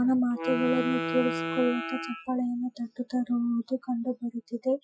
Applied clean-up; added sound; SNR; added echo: classical method Wiener filter.